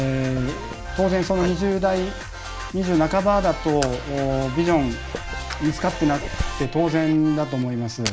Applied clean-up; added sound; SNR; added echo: none; Fire; 15 dB; reverberation time 0.4 s.